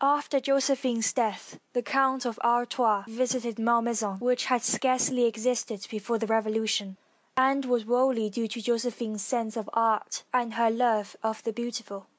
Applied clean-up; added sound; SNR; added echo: none; none; none; none.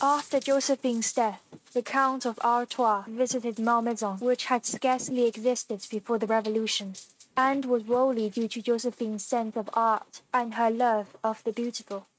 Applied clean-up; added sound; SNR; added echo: neural mask model RNNoise.